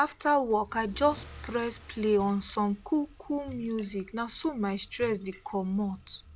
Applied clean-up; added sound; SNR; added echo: none; Engine starting / Accelerating, revving, vroom / Car + Splash, splatter; 19 dB; none.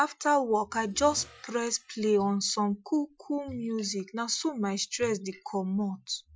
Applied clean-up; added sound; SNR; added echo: classical method Wiener filter.